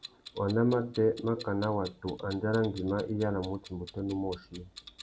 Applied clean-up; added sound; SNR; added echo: none; Clock + Brass instrument; 19 dB; none.